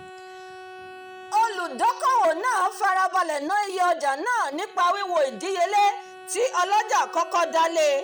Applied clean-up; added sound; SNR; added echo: none; Bowed string instrument; 19 dB; none.